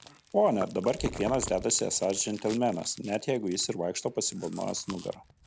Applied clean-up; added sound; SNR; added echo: none; Chewing, mastication; 15 dB; none.